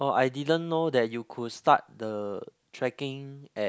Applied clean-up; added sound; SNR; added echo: none; none; none; none.